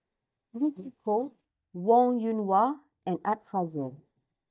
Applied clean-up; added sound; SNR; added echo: neural mask model DeepFilterNet 3.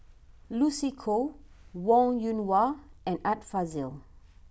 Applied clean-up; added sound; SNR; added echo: none; none; none; none.